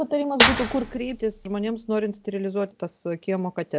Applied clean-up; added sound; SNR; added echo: none; Clapping / Drum kit; -2 dB; none.